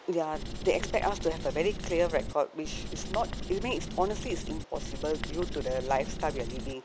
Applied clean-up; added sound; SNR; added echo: none; Writing; 4 dB; none.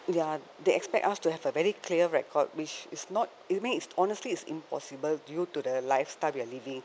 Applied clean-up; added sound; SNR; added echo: none; none; none; none.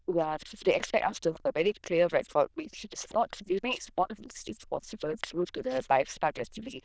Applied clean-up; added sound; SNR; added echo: neural diffusion model UNIVERSE++.